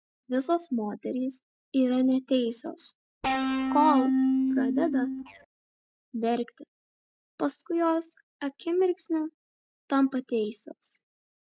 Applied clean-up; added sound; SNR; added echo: neural mask model DeepFilterNet 3.